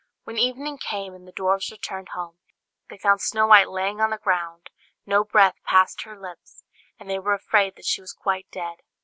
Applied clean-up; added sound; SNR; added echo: none; none; none; none.